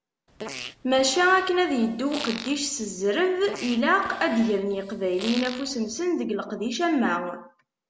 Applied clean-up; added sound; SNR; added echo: none; Fart; 14 dB; none.